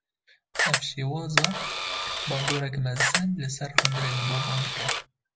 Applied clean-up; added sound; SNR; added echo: none; Camera; -3 dB; none.